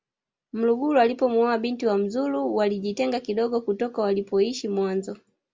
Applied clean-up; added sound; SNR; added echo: none; none; none; none.